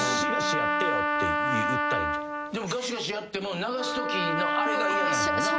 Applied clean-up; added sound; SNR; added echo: none; Trumpet; -4 dB; none.